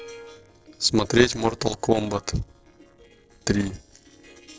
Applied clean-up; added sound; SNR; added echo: neural separator model SepFormer DNS4.